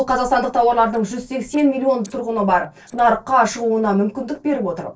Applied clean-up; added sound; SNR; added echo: neural separator model SepFormer DNS4.